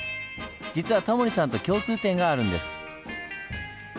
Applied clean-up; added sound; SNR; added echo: none; none; none; none.